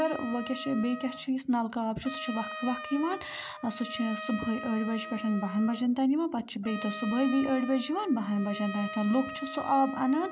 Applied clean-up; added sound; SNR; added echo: none; Trumpet; 12 dB; none.